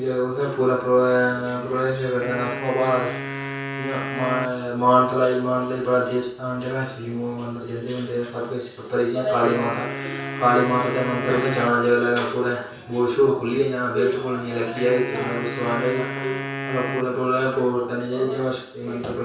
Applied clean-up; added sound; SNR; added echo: none; Wind instrument, woodwind instrument; 9 dB; reverberation time 0.6 s.